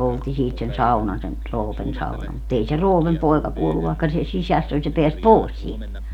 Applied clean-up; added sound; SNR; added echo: none; none; none; none.